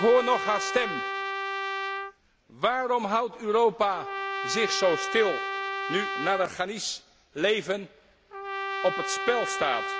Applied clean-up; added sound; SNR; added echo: none; Trumpet; 5 dB; none.